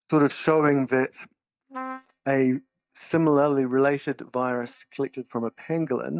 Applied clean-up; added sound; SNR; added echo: neural mask model DeepFilterNet 3.